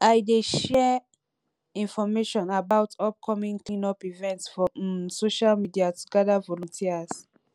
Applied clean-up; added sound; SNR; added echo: none; none; none; none.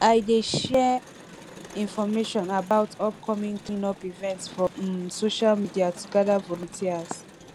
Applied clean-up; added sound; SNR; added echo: none; Crowd; 19 dB; none.